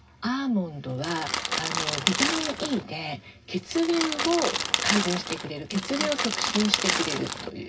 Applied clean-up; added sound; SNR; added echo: none; Crackle; 0 dB; reverberation time 0.4 s.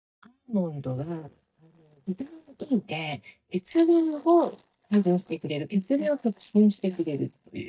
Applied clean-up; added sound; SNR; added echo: neural mask model DeepFilterNet 3.